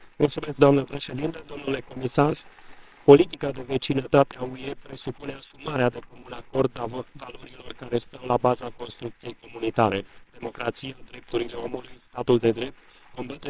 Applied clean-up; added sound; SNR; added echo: neural separator model SepFormer WHAMR!.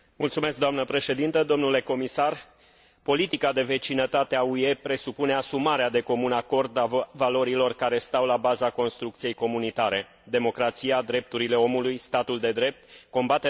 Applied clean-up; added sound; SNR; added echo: none; none; none; none.